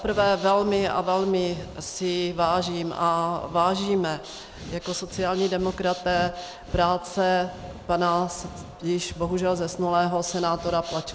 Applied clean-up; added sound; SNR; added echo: none; Breathing; 17 dB; none.